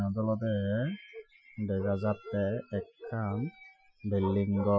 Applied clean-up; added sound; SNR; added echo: classical method Wiener filter.